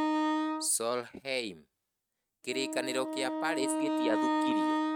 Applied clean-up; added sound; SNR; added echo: neural mask model RNNoise.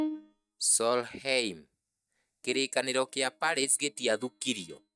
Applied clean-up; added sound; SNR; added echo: neural mask model DeepFilterNet 3.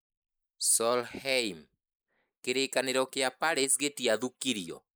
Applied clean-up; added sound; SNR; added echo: neural mask model Resemble Enhance denoiser.